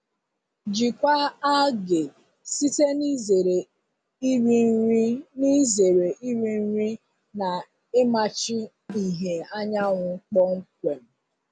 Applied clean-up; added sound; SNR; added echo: none; Snare drum; 17 dB; none.